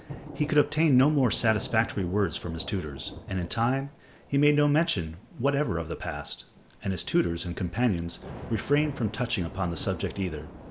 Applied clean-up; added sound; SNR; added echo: none; Thunder / Rain; 16 dB; none.